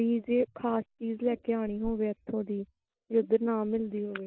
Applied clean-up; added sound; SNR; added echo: neural mask model Resemble Enhance denoiser.